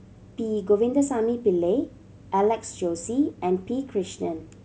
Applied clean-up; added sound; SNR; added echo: none; none; none; none.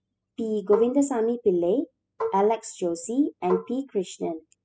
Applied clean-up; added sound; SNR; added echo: classical method spectral subtraction.